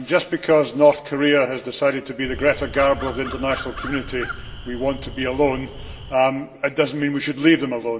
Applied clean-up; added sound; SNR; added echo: none; Crow; 12 dB; reverberation time 1.8 s.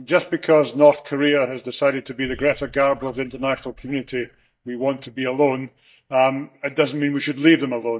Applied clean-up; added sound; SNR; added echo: neural mask model DeepFilterNet 3.